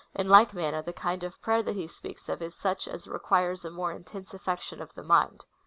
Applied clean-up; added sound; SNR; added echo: none; none; none; none.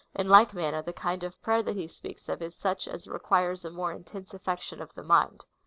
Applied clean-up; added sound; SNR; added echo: neural separator model SepFormer DNS4.